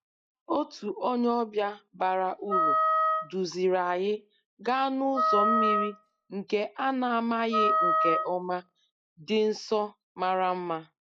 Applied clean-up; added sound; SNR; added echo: classical method log-MMSE.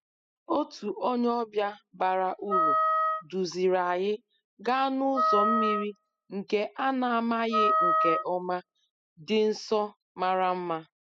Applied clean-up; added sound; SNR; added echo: classical method spectral subtraction.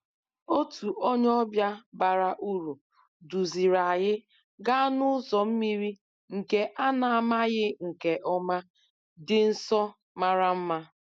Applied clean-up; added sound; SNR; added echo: none; none; none; none.